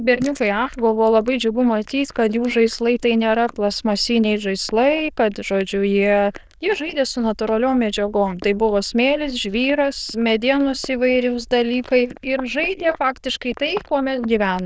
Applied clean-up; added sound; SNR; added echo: neural diffusion model UNIVERSE++.